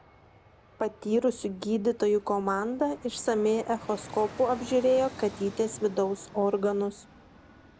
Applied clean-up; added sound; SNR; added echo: none; Fixed-wing aircraft, airplane; 19 dB; none.